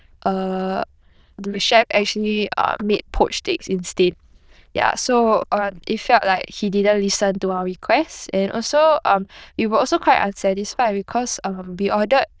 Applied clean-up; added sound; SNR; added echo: neural diffusion model UNIVERSE++.